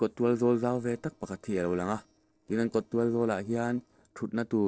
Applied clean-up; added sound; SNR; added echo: neural separator model SepFormer DNS4.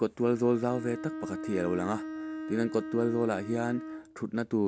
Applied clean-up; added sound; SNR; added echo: none; Bowed string instrument; 9 dB; none.